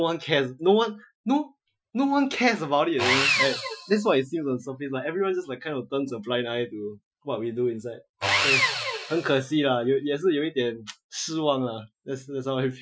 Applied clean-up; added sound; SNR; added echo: classical method Wiener filter.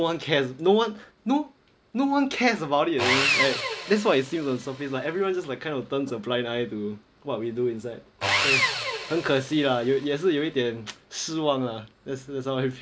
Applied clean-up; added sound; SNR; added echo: none; Sawing; 6 dB; none.